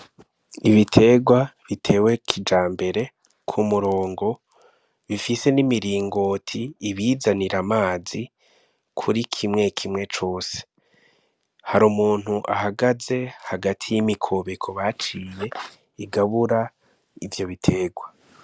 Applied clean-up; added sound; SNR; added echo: none; none; none; none.